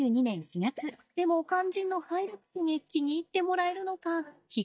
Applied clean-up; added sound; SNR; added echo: neural mask model DeepFilterNet 3.